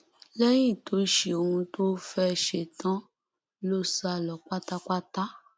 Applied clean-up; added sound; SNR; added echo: none; none; none; none.